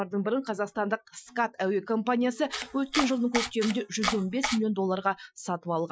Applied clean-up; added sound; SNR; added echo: classical method Wiener filter.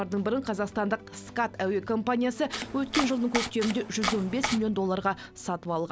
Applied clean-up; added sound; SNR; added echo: none; Domestic sounds, home sounds; 4 dB; none.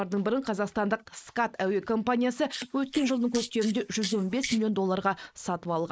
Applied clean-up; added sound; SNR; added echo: neural mask model Resemble Enhance denoiser.